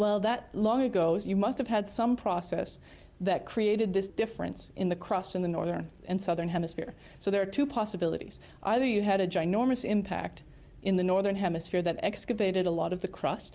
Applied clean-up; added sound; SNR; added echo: none; none; none; none.